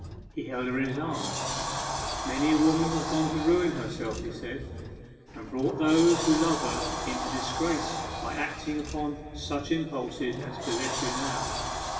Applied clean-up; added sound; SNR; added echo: none; Sliding door; 5 dB; reverberation time 2.9 s.